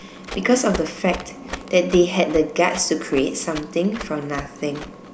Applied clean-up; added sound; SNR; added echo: none; Run; 15 dB; none.